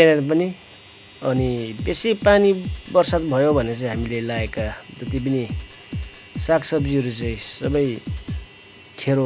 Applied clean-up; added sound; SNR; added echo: none; Drum kit; 10 dB; none.